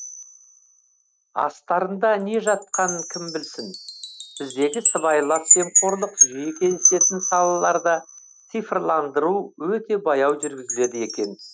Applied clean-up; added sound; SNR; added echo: neural mask model RNNoise.